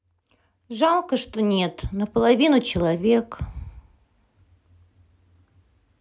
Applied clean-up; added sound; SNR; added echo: none; none; none; none.